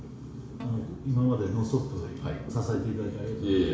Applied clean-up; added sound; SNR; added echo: none; Snare drum; 20 dB; reverberation time 0.7 s.